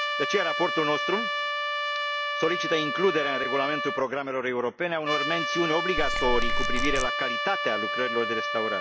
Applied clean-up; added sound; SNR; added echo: none; Trumpet + Squeak / Tools; 0 dB; none.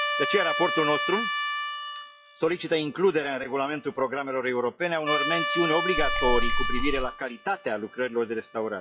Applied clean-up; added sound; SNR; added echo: classical method log-MMSE.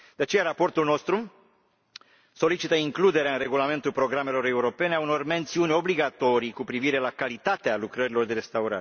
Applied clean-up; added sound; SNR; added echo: none; none; none; none.